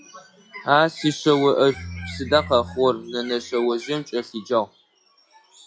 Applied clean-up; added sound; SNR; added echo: classical method log-MMSE.